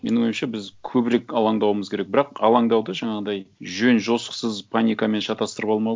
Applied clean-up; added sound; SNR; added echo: none; none; none; none.